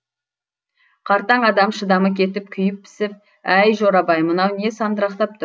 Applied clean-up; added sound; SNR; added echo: none; none; none; none.